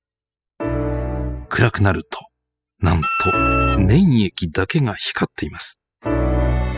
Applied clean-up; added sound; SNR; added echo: classical method spectral subtraction.